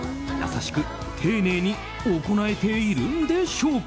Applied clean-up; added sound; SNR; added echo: none; none; none; none.